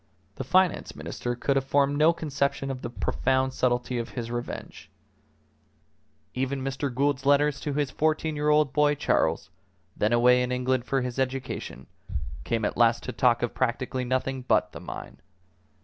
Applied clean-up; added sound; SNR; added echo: none; Bass drum; 15 dB; none.